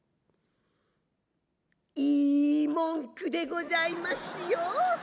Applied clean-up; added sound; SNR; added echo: none; none; none; none.